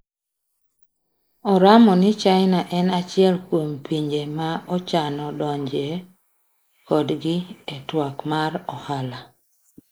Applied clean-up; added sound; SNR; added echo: neural mask model Resemble Enhance denoiser.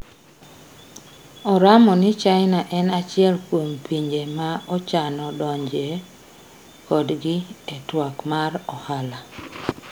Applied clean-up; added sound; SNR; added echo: none; none; none; none.